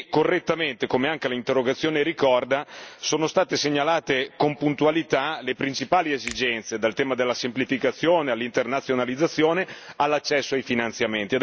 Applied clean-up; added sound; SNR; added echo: none; Finger snapping; 19 dB; none.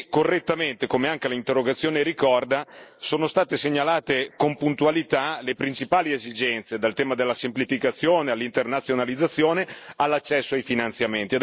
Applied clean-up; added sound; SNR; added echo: neural mask model Resemble Enhance denoiser.